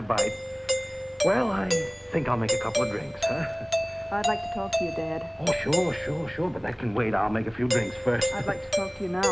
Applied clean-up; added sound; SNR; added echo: none; Doorbell; 1 dB; none.